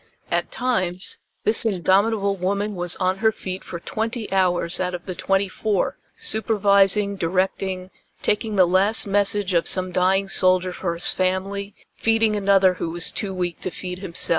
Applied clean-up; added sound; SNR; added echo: neural mask model Resemble Enhance denoiser.